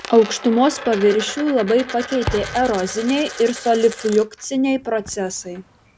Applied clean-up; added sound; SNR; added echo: none; Coin (dropping) + Thump, thud; 13 dB; none.